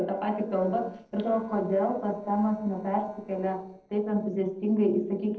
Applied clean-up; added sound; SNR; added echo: neural separator model SepFormer DNS4.